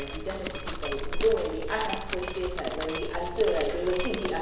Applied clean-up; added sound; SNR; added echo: none; Drip; 2 dB; reverberation time 1.1 s.